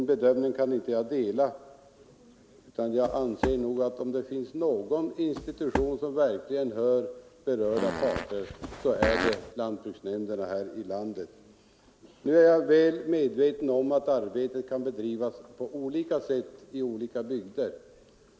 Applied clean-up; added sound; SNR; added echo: none; Fart + Walk, footsteps; 6 dB; none.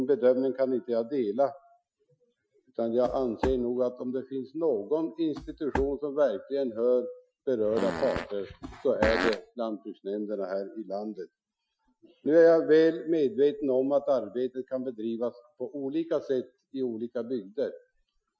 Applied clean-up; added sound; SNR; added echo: classical method Wiener filter.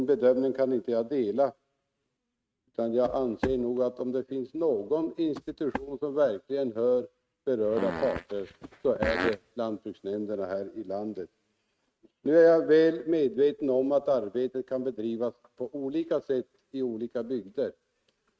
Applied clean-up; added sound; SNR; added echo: neural mask model RNNoise.